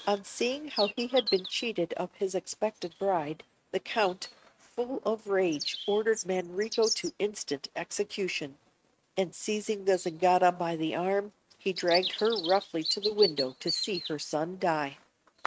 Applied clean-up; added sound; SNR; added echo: neural mask model RNNoise.